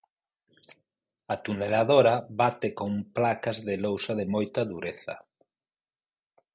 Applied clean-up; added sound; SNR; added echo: none; none; none; none.